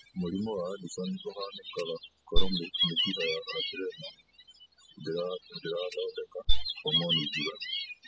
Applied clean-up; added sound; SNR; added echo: classical method spectral subtraction.